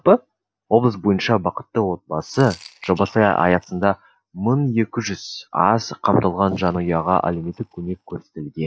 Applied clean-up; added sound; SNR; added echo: neural mask model DeepFilterNet 3.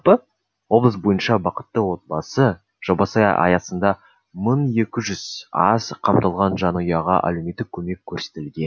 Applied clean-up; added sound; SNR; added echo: none; none; none; none.